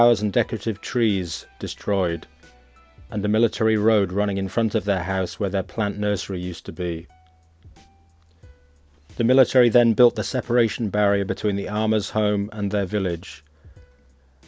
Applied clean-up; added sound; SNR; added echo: none; none; none; none.